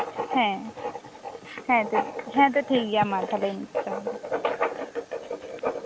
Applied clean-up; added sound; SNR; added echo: none; Writing; 4 dB; none.